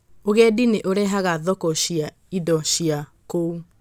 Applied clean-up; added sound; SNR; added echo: none; none; none; none.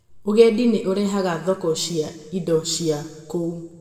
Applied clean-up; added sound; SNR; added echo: none; none; none; reverberation time 1.1 s.